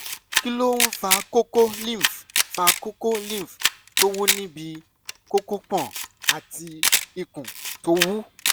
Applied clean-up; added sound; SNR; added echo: none; Camera; 0 dB; none.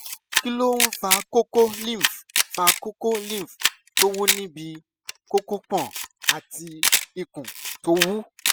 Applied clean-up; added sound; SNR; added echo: classical method spectral subtraction.